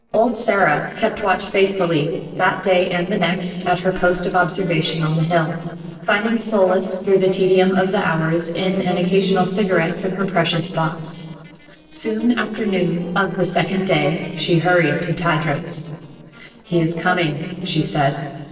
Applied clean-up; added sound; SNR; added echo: neural separator model SepFormer DNS4.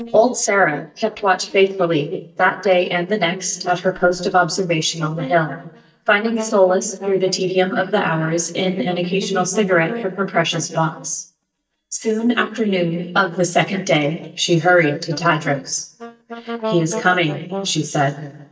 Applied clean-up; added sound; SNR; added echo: neural mask model DeepFilterNet 3.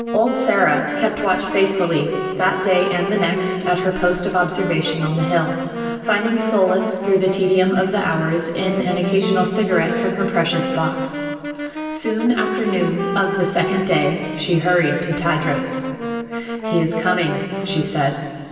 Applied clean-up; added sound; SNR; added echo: none; Wind instrument, woodwind instrument; 6 dB; reverberation time 2.5 s.